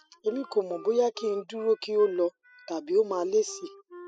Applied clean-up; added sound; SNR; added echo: classical method spectral subtraction.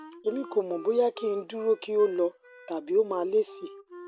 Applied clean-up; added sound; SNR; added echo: none; Wind instrument, woodwind instrument; 18 dB; none.